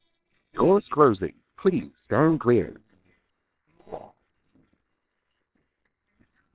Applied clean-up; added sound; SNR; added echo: neural separator model SepFormer WHAMR!.